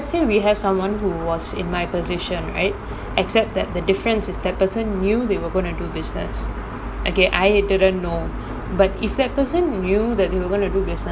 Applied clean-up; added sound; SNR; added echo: none; none; none; none.